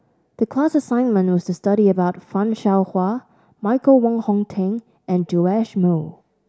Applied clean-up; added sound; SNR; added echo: none; none; none; none.